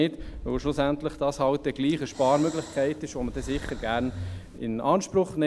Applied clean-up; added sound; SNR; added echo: none; Breathing + Boom; 13 dB; none.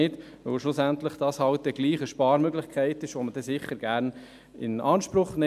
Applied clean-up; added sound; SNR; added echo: none; none; none; none.